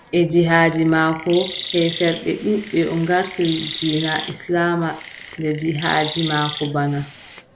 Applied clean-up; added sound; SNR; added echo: none; Chirp, tweet + Hiss; 10 dB; none.